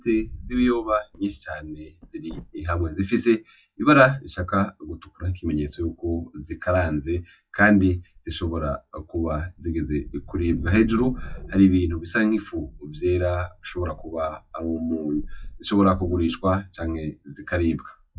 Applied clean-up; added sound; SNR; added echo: classical method log-MMSE.